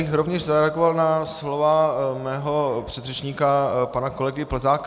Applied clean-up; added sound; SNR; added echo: none; none; none; none.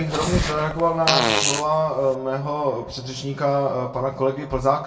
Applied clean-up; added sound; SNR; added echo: none; Fart; 2 dB; reverberation time 0.2 s.